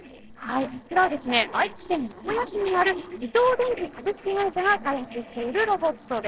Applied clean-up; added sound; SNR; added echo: neural separator model SepFormer DNS4.